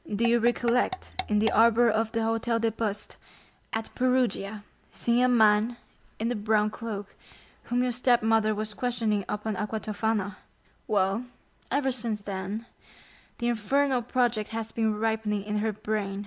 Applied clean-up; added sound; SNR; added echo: none; Tap / Percussion; 12 dB; none.